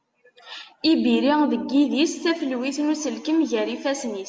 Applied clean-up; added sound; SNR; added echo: none; none; none; none.